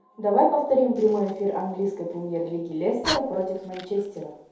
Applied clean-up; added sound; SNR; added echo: none; Fire; 14 dB; reverberation time 0.8 s.